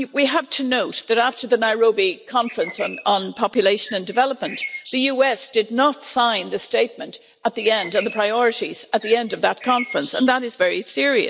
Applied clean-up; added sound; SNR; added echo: none; Bird; 15 dB; none.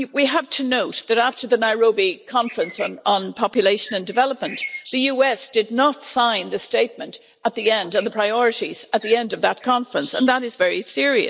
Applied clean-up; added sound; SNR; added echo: neural mask model Resemble Enhance denoiser.